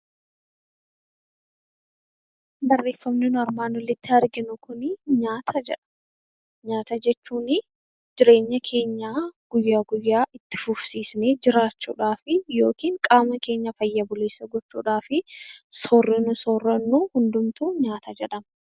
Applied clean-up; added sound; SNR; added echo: none; none; none; none.